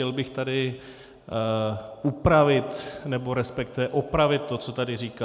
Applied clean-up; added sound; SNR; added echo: none; none; none; none.